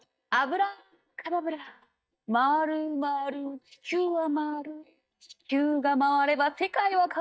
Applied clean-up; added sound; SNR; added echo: neural mask model DeepFilterNet 3.